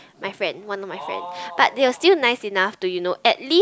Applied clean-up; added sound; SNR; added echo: none; none; none; none.